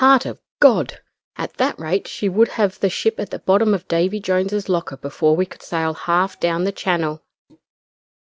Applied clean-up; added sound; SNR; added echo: none; none; none; none.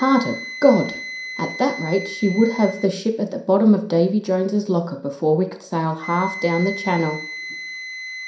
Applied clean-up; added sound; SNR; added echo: none; Wind instrument, woodwind instrument; 13 dB; reverberation time 0.5 s.